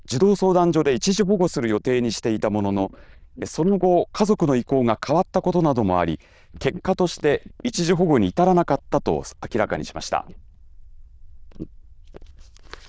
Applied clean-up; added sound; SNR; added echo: neural diffusion model UNIVERSE++.